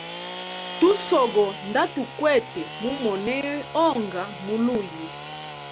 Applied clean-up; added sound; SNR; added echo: none; Sawing / Engine; 10 dB; none.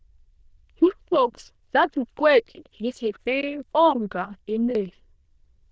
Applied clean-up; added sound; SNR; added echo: neural diffusion model UNIVERSE++.